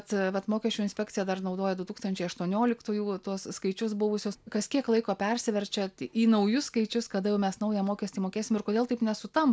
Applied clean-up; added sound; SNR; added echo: none; none; none; none.